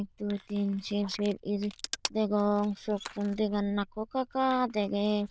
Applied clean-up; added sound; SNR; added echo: neural diffusion model UNIVERSE++.